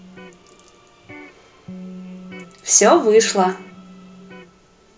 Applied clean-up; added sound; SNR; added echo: none; Electric guitar; 19 dB; none.